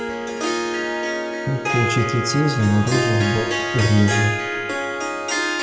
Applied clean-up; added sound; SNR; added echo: none; Harp; 1 dB; reverberation time 2.2 s.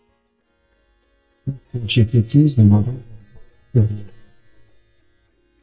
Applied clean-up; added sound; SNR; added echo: neural mask model DeepFilterNet 3.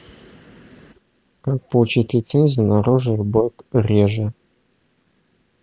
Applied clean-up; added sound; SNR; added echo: none; none; none; none.